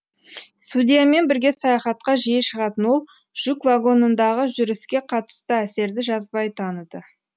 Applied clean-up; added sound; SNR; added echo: none; none; none; none.